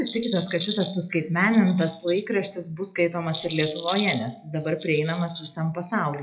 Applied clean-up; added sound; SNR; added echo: classical method WPE with log-MMSE.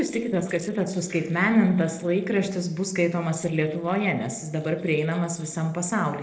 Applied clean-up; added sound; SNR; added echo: neural separator model SepFormer DNS4.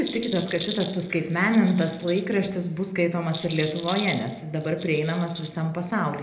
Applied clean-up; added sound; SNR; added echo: none; Rattle; 12 dB; reverberation time 0.7 s.